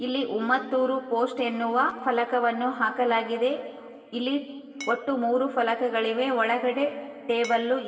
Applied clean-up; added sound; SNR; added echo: none; Glass; 15 dB; reverberation time 2.6 s.